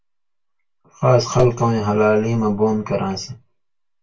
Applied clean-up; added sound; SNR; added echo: none; none; none; reverberation time 0.2 s.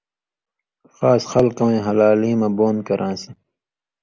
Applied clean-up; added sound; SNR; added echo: none; none; none; none.